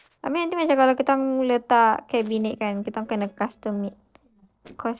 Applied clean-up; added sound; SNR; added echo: neural separator model SepFormer DNS4.